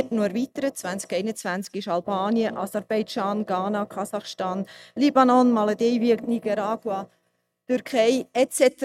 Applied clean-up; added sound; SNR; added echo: neural mask model RNNoise.